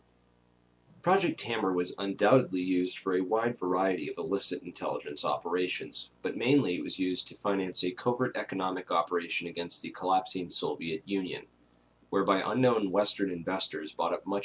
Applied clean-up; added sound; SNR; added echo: none; none; none; none.